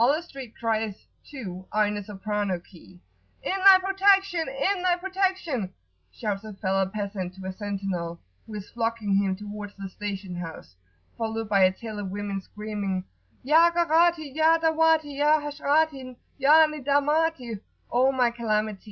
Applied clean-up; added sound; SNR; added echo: none; none; none; none.